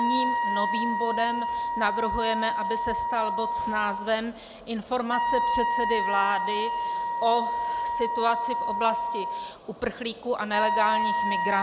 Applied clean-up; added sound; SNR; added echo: none; Wind instrument, woodwind instrument; -1 dB; none.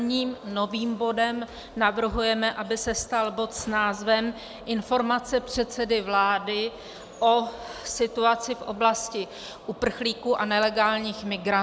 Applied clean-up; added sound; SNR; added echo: none; none; none; none.